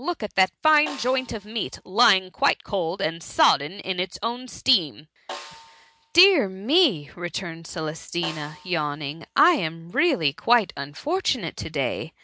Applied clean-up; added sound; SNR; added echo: none; Snare drum; 20 dB; none.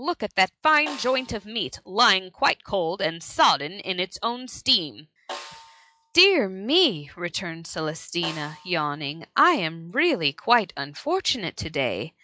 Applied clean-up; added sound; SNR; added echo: classical method log-MMSE.